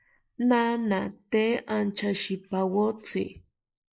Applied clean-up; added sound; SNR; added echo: neural mask model Resemble Enhance denoiser.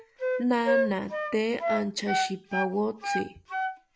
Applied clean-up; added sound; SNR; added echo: none; Wind instrument, woodwind instrument; 0 dB; none.